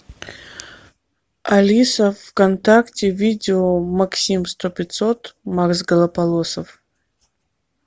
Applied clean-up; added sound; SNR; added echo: none; none; none; none.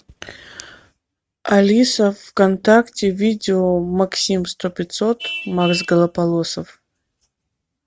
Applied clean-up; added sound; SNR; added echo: neural mask model RNNoise.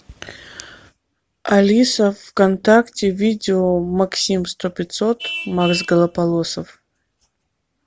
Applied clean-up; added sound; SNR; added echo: none; Vehicle horn, car horn, honking; 19 dB; none.